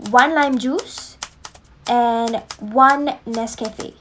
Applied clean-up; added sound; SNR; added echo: none; Typewriter; 20 dB; none.